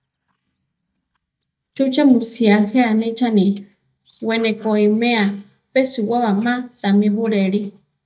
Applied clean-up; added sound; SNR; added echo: neural mask model DeepFilterNet 3.